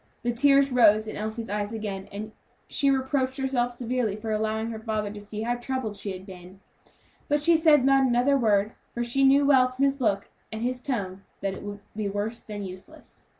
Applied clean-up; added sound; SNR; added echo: none; none; none; none.